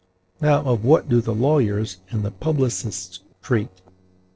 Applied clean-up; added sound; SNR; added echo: neural separator model SepFormer DNS4.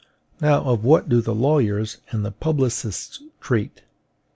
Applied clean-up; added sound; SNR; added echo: none; none; none; none.